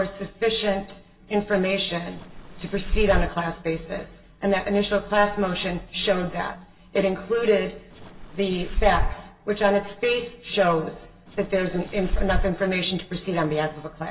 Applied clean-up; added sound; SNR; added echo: none; Fireworks; 1 dB; reverberation time 0.2 s.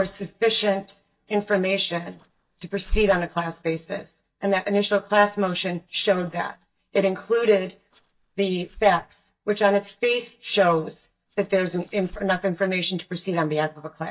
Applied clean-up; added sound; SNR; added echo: neural mask model DeepFilterNet 3.